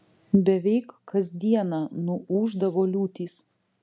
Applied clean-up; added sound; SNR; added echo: none; none; none; none.